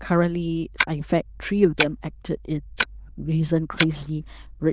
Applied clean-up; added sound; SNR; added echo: neural diffusion model UNIVERSE++.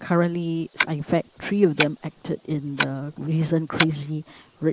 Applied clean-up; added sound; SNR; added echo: neural mask model Resemble Enhance denoiser.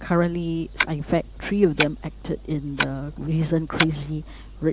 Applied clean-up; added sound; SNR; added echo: none; Clock; 7 dB; none.